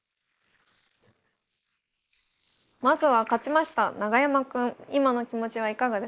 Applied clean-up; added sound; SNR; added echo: neural mask model Resemble Enhance denoiser.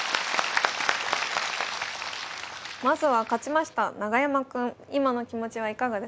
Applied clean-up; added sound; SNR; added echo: none; none; none; none.